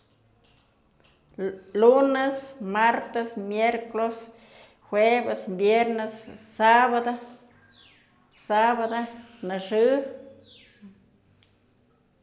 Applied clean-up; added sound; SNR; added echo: none; none; none; none.